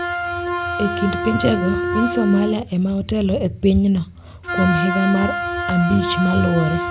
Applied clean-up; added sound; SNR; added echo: none; Wind instrument, woodwind instrument; 5 dB; none.